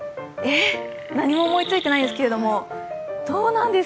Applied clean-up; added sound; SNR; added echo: none; Chirp, tweet; 13 dB; none.